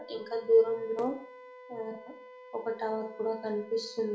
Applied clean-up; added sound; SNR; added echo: none; Wind instrument, woodwind instrument; 18 dB; reverberation time 0.4 s.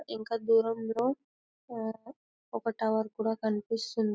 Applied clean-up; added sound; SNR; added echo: none; none; none; none.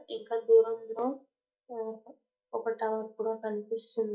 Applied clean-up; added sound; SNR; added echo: neural mask model DeepFilterNet 3.